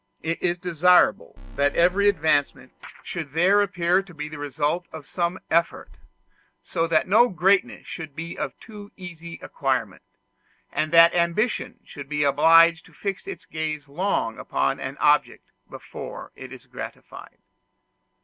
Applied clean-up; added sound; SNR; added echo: none; Alarm; 15 dB; none.